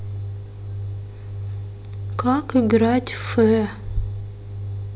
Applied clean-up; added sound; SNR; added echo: none; none; none; none.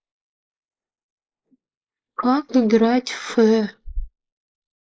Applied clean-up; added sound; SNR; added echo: neural mask model Resemble Enhance denoiser.